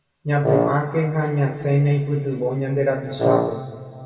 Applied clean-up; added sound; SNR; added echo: none; Wind instrument, woodwind instrument; 0 dB; reverberation time 2.4 s.